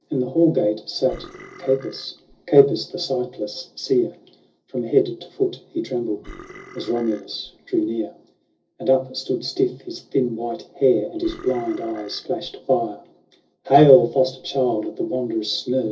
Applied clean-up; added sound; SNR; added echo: neural separator model SepFormer DNS4.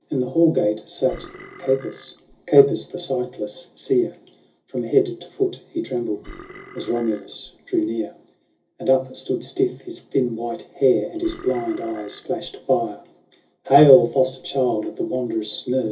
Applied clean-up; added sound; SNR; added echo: none; Burping, eructation; 20 dB; reverberation time 0.4 s.